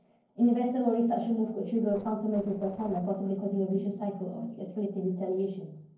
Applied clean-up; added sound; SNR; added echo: neural separator model SepFormer DNS4.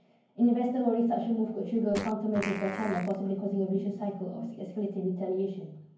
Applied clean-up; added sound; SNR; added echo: none; Fart; 11 dB; reverberation time 0.9 s.